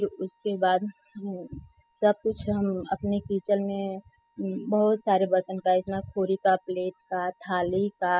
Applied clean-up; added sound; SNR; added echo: classical method spectral subtraction.